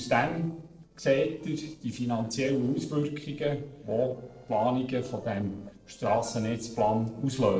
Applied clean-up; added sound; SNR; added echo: neural separator model SepFormer DNS4.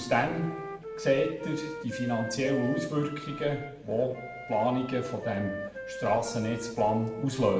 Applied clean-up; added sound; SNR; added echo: none; Wind instrument, woodwind instrument; 10 dB; reverberation time 0.7 s.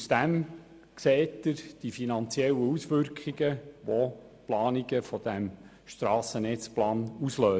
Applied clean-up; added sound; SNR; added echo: none; none; none; none.